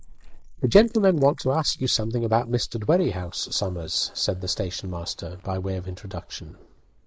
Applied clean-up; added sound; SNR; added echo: neural mask model Resemble Enhance denoiser.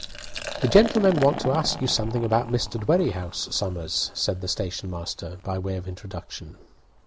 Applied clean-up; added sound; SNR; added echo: none; Liquid; 12 dB; none.